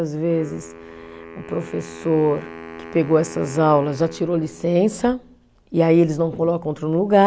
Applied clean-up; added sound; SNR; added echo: none; Wind instrument, woodwind instrument; 19 dB; none.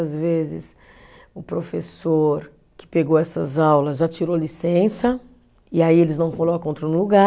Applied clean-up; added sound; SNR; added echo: none; none; none; none.